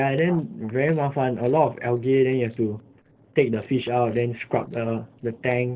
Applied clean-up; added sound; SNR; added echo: neural separator model SepFormer DNS4.